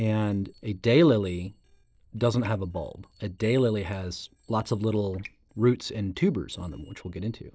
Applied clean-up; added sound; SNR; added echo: neural separator model SepFormer DNS4.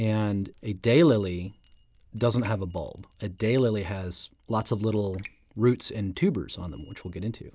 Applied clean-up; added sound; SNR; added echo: none; Raindrop + Chime; 20 dB; none.